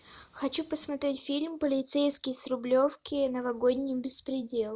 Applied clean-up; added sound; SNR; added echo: none; none; none; none.